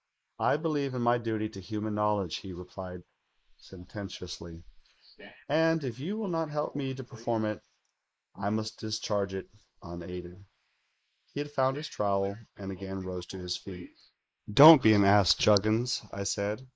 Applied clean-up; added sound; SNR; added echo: neural mask model Resemble Enhance denoiser.